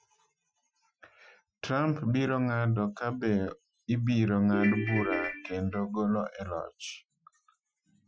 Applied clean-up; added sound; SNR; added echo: classical method Wiener filter.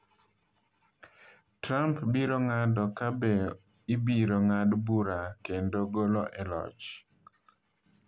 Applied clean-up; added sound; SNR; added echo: none; none; none; none.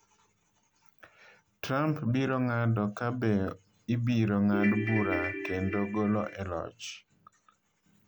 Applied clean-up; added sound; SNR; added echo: none; Ringtone / Keyboard (musical); 4 dB; none.